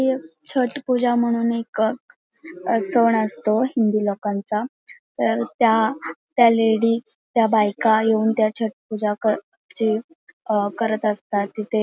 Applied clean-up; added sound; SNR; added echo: none; none; none; none.